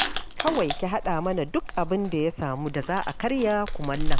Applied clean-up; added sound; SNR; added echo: none; Chewing, mastication; 1 dB; none.